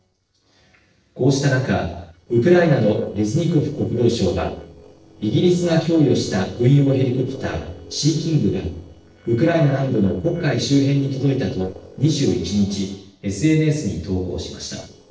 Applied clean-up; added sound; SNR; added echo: neural separator model SepFormer DNS4.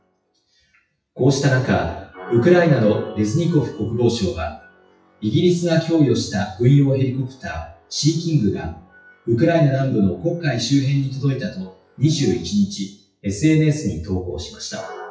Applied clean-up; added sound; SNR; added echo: classical method WPE with log-MMSE.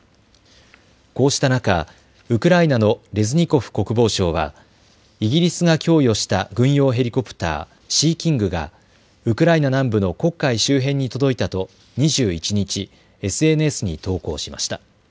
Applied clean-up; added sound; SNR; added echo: none; none; none; none.